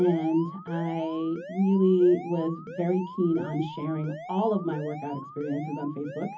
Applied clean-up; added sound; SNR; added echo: none; Alarm; 14 dB; reverberation time 0.3 s.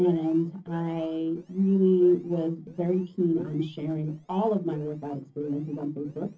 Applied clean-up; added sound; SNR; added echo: neural separator model SepFormer DNS4.